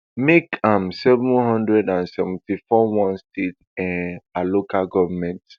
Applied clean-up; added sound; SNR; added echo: none; none; none; none.